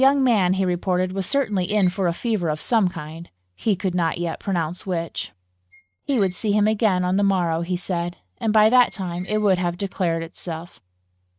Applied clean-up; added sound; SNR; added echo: neural mask model RNNoise.